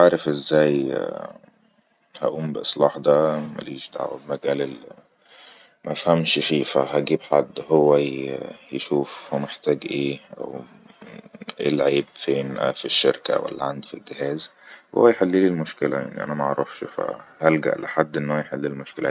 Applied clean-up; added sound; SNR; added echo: none; none; none; none.